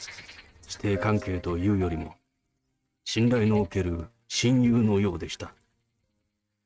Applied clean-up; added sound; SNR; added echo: neural mask model RNNoise.